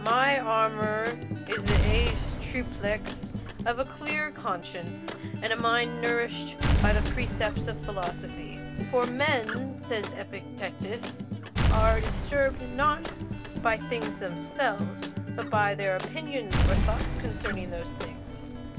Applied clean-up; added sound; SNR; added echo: none; Acoustic guitar + Explosion; -1 dB; none.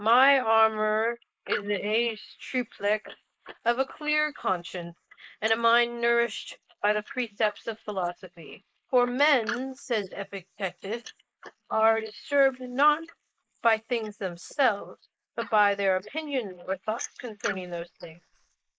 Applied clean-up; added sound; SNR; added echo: neural mask model Resemble Enhance denoiser.